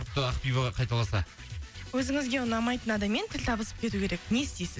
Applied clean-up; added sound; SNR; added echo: none; none; none; none.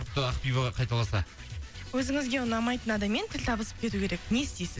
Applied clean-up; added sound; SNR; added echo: none; Gull, seagull / Fowl; 19 dB; none.